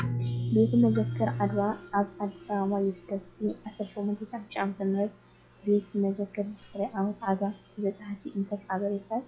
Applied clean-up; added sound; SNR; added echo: classical method log-MMSE.